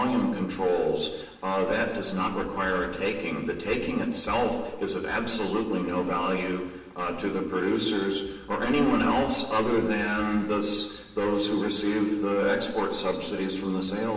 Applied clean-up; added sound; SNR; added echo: none; none; none; reverberation time 1.0 s.